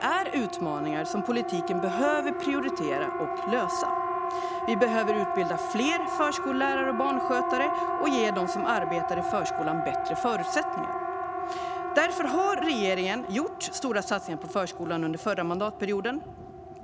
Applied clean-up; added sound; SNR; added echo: none; Siren; 1 dB; none.